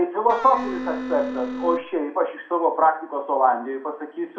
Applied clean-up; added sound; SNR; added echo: none; Wind instrument, woodwind instrument; 7 dB; reverberation time 0.4 s.